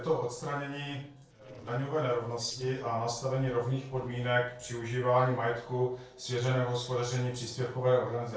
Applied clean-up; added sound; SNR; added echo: neural separator model SepFormer DNS4.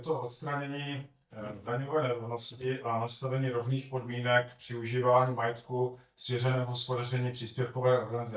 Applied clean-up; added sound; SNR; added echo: neural mask model DeepFilterNet 3.